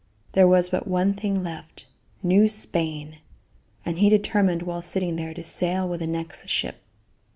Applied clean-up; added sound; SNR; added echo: none; none; none; none.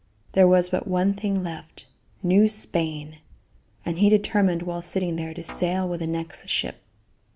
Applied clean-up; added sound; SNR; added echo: none; Guitar; 20 dB; none.